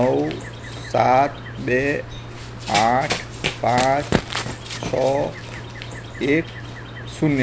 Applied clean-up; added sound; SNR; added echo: none; Run; 7 dB; none.